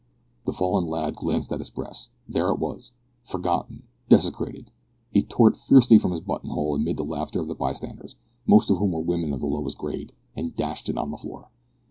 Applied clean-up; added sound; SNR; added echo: none; none; none; none.